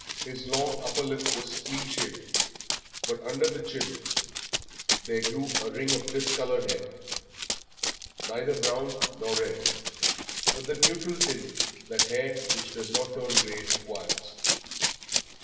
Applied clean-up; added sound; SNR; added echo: none; Run; -2 dB; reverberation time 1.4 s.